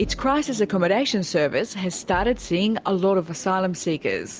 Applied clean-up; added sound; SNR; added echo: none; Bass drum; 19 dB; none.